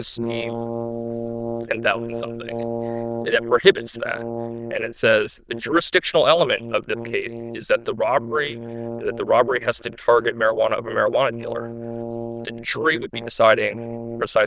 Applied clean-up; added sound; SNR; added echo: neural diffusion model UNIVERSE++.